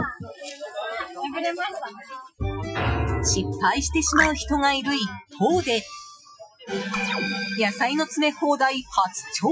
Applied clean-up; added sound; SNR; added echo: classical method Wiener filter.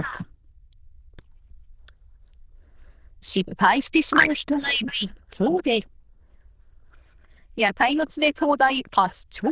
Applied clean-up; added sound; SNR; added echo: neural diffusion model UNIVERSE++.